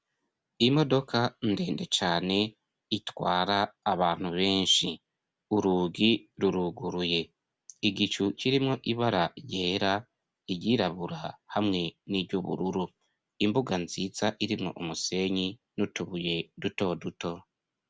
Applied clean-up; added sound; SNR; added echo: none; none; none; none.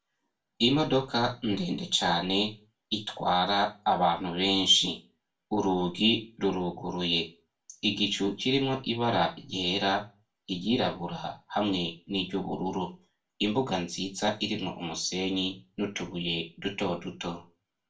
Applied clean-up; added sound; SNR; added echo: none; none; none; reverberation time 0.2 s.